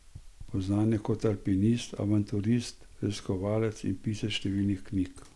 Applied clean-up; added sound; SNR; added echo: none; none; none; none.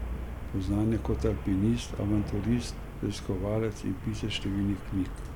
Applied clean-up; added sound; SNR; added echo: none; Traffic noise, roadway noise; 6 dB; none.